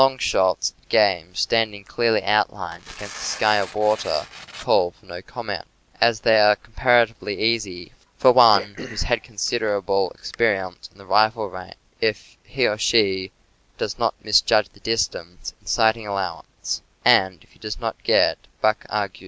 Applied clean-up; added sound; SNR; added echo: none; Cough + Tearing; 16 dB; none.